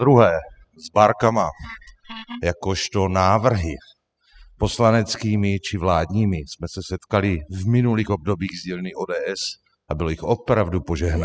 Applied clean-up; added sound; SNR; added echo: classical method spectral subtraction.